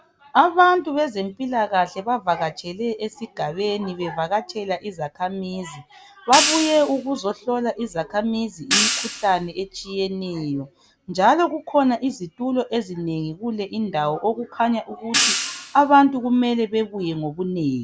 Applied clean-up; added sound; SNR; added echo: none; Hi-hat; 4 dB; none.